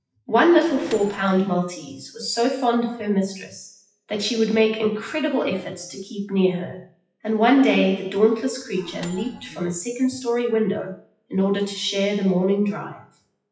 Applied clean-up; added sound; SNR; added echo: classical method WPE with log-MMSE.